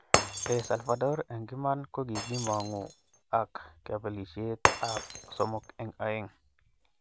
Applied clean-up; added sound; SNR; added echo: none; Shatter; 2 dB; none.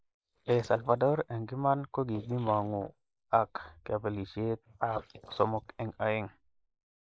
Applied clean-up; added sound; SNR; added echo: neural mask model Resemble Enhance denoiser.